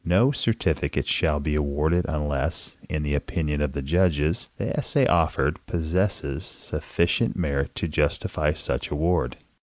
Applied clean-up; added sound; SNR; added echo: none; none; none; none.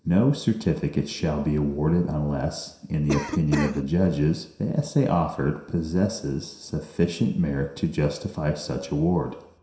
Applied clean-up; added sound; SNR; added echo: none; Cough; 7 dB; reverberation time 0.7 s.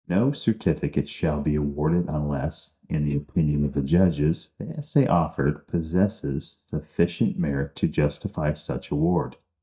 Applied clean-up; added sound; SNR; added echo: neural mask model DeepFilterNet 3.